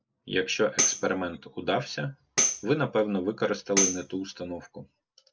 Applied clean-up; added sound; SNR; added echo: none; Tambourine; 2 dB; none.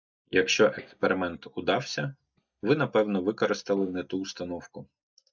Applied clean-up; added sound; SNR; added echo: neural mask model DeepFilterNet 3.